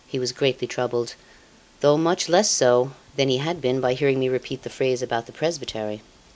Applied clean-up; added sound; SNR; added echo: none; none; none; none.